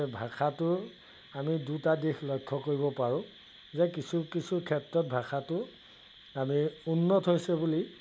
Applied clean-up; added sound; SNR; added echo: none; none; none; none.